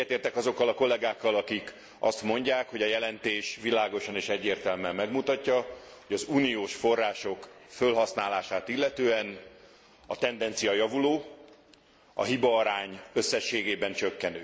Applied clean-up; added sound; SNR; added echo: none; none; none; none.